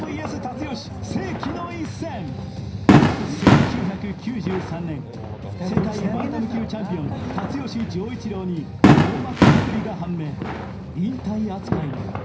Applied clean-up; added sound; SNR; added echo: none; Fireworks; -4 dB; reverberation time 0.5 s.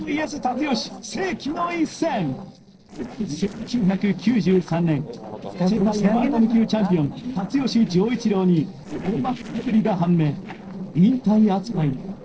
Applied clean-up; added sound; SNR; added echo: neural separator model SepFormer DNS4.